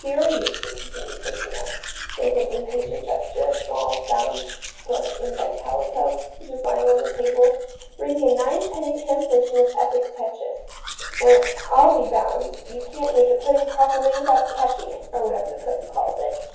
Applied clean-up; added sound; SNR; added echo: none; Domestic sounds, home sounds; 14 dB; reverberation time 0.7 s.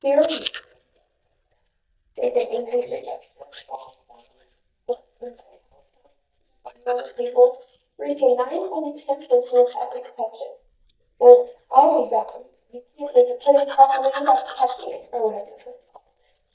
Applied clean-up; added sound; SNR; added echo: neural mask model DeepFilterNet 3.